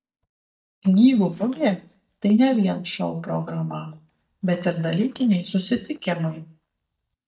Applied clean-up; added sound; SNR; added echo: neural mask model DeepFilterNet 3.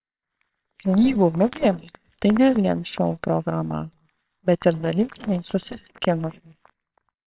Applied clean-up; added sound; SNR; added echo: neural separator model SepFormer WHAMR!.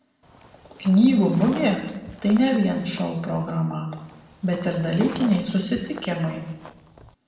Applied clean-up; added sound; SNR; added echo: none; Walk, footsteps; 19 dB; reverberation time 0.9 s.